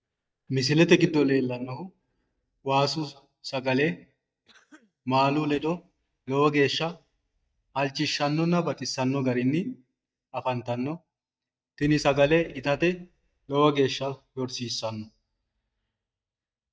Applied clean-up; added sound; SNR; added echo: neural mask model DeepFilterNet 3.